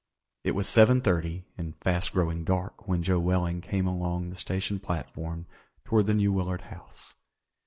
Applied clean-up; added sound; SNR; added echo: none; none; none; none.